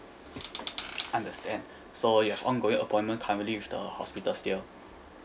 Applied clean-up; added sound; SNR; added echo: none; none; none; none.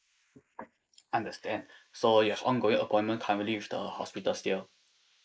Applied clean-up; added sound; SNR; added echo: neural mask model Resemble Enhance denoiser.